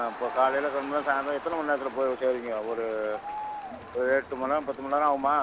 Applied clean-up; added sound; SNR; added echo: none; Crowd; 12 dB; none.